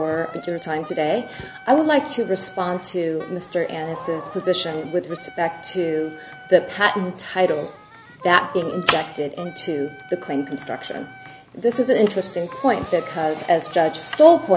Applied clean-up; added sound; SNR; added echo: none; Wind instrument, woodwind instrument; 19 dB; none.